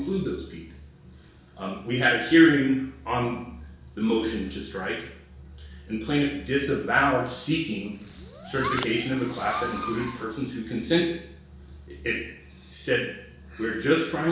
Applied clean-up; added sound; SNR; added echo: none; Fireworks; 10 dB; reverberation time 0.6 s.